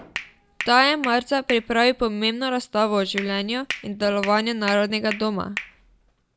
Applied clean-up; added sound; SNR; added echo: none; Hands; 14 dB; none.